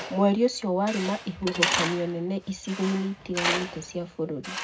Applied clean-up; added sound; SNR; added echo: none; Tools; 5 dB; reverberation time 0.3 s.